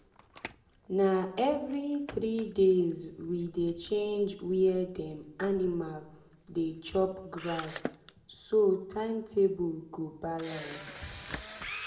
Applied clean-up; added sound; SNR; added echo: none; Camera; 16 dB; reverberation time 0.6 s.